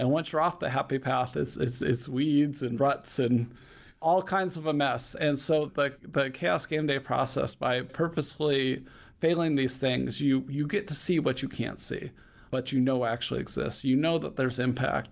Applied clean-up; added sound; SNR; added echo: none; none; none; none.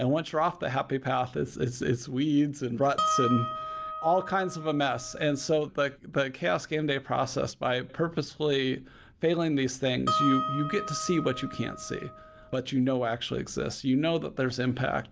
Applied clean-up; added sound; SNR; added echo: none; Harp; 4 dB; none.